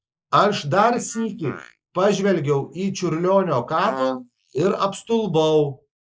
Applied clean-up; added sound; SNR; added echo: neural mask model Resemble Enhance denoiser.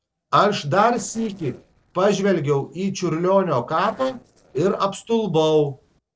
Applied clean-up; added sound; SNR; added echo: neural separator model SepFormer DNS4.